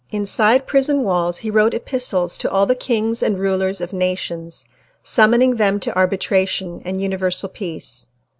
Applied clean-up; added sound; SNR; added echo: none; none; none; none.